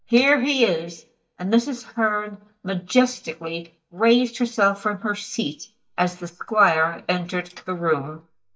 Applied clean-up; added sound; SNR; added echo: neural mask model DeepFilterNet 3.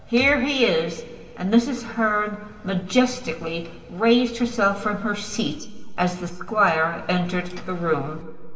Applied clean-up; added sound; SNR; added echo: none; Gunshot, gunfire; 16 dB; reverberation time 1.8 s.